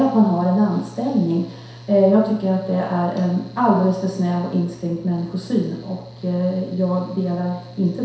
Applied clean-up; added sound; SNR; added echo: none; Mechanical fan; 20 dB; reverberation time 0.7 s.